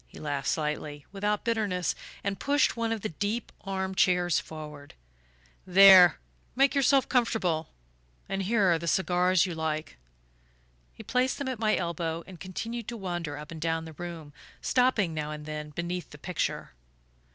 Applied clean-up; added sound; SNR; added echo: none; none; none; none.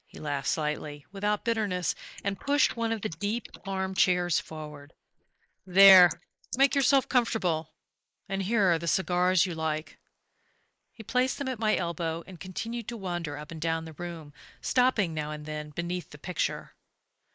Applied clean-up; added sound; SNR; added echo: neural mask model Resemble Enhance denoiser.